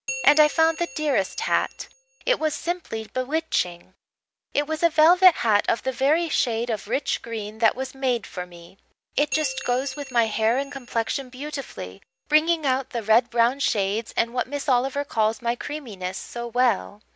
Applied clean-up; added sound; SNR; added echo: none; Bell; 15 dB; none.